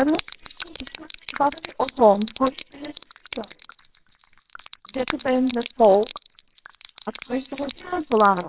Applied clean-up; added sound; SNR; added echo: neural separator model SepFormer WHAMR!.